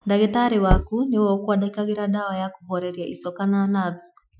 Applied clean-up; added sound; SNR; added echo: classical method Wiener filter.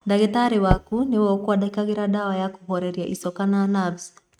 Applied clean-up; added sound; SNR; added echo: neural mask model RNNoise.